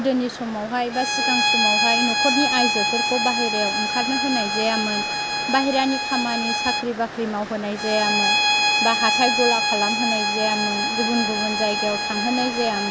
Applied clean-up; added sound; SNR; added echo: none; Bowed string instrument; -1 dB; none.